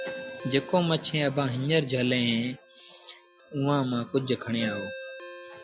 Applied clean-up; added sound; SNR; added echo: none; Ringtone; 14 dB; none.